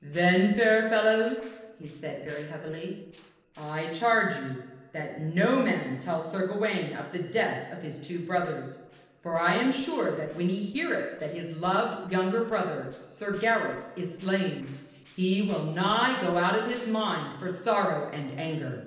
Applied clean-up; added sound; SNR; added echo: neural separator model SepFormer DNS4.